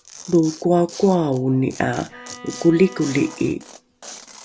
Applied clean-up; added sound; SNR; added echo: none; Bowed string instrument + Tearing; 18 dB; none.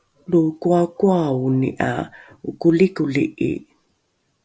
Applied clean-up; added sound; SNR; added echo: none; none; none; none.